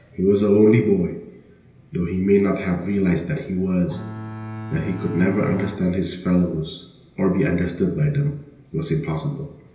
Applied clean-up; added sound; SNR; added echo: none; Bowed string instrument; 10 dB; reverberation time 1.4 s.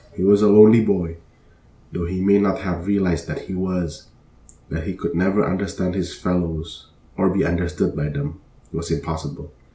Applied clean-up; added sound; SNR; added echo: none; none; none; none.